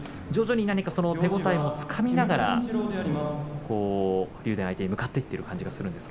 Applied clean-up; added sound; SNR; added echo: none; none; none; none.